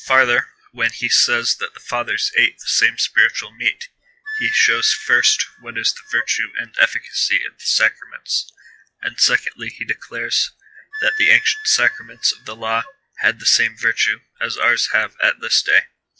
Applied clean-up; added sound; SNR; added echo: classical method log-MMSE.